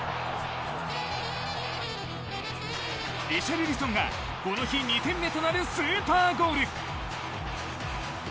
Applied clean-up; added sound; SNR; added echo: none; none; none; none.